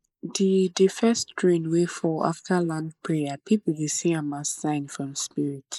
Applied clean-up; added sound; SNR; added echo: neural mask model Resemble Enhance denoiser.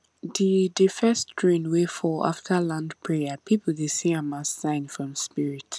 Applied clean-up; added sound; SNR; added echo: none; none; none; none.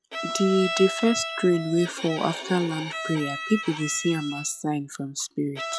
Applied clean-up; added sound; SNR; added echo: classical method log-MMSE.